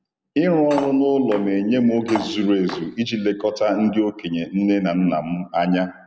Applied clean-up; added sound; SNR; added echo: none; Cutlery, silverware; 14 dB; none.